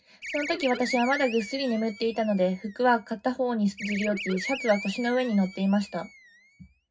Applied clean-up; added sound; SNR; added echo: none; Animal; 12 dB; reverberation time 0.3 s.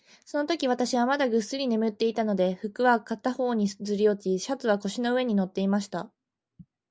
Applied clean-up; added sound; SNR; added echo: none; none; none; none.